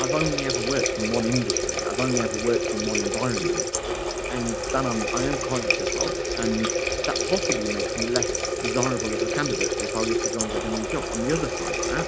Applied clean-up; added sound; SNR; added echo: none; Water tap, faucet; -3 dB; none.